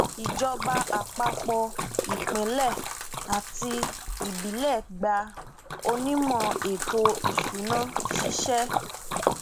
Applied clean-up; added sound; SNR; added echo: none; Splash, splatter; 2 dB; none.